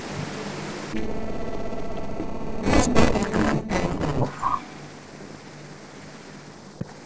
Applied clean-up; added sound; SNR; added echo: neural separator model SepFormer DNS4.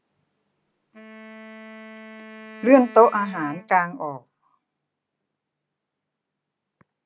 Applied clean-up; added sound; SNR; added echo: none; Wind instrument, woodwind instrument; 18 dB; none.